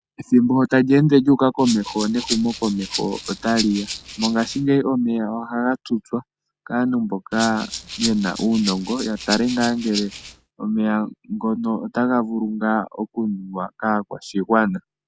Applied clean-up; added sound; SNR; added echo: none; Rattle (instrument); 10 dB; none.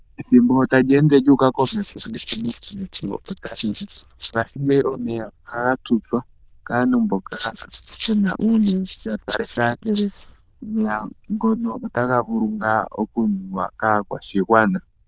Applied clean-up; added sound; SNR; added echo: neural diffusion model UNIVERSE++.